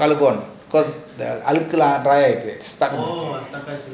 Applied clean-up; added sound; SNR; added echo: none; none; none; none.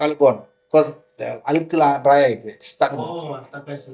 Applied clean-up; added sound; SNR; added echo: neural mask model DeepFilterNet 3.